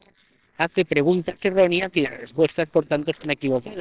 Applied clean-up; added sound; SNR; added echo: neural separator model SepFormer WHAMR!.